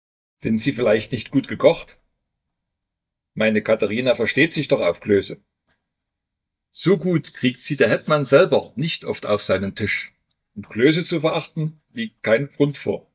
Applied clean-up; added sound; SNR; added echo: neural mask model DeepFilterNet 3.